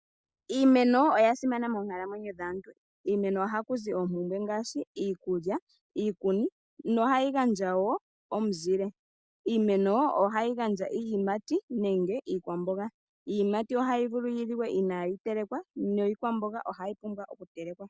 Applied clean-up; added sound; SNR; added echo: none; none; none; none.